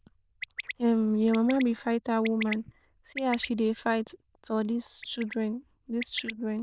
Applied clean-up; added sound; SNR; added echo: neural diffusion model UNIVERSE++.